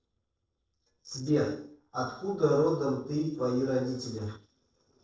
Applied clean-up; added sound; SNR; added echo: neural separator model SepFormer DNS4.